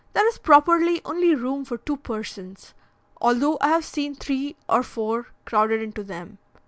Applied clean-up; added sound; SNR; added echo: none; none; none; none.